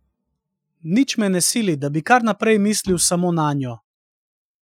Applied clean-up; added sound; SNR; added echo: classical method Wiener filter.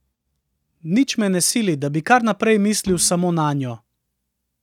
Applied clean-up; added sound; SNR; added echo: neural mask model RNNoise.